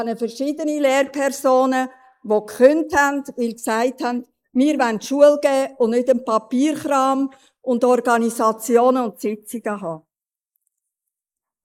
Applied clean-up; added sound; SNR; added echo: neural mask model Resemble Enhance denoiser.